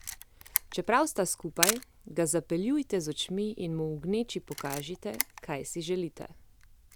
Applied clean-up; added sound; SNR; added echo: none; Camera; 5 dB; none.